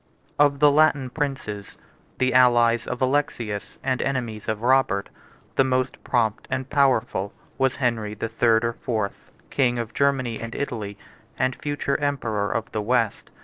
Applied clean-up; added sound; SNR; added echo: neural separator model SepFormer DNS4.